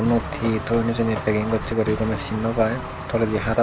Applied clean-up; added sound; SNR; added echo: none; Engine / Mechanisms; 10 dB; none.